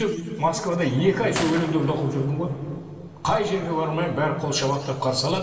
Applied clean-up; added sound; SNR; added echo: none; Gunshot, gunfire; 14 dB; reverberation time 2.5 s.